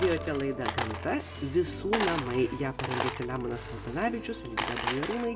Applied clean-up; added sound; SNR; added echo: none; Coin (dropping); 6 dB; reverberation time 0.4 s.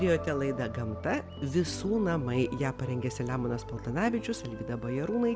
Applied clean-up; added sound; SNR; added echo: none; none; none; none.